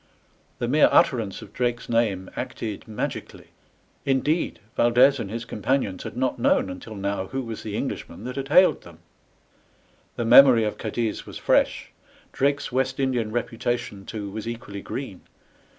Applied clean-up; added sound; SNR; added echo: none; none; none; none.